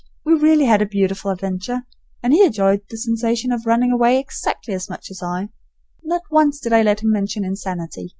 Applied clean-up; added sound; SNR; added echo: none; none; none; none.